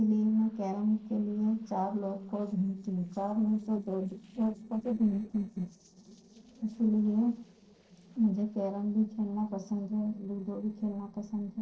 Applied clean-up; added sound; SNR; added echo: neural separator model SepFormer DNS4.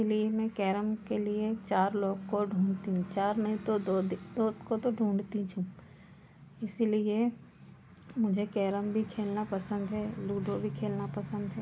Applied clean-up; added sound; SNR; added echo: none; none; none; none.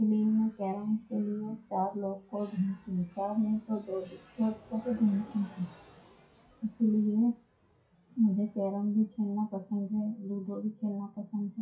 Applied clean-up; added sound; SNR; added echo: classical method WPE with log-MMSE.